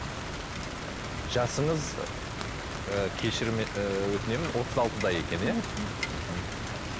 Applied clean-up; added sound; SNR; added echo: none; Rain; 3 dB; none.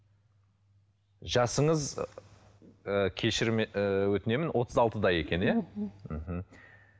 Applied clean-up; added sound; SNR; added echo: none; none; none; none.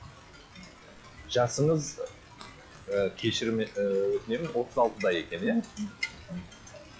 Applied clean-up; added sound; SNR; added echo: classical method log-MMSE.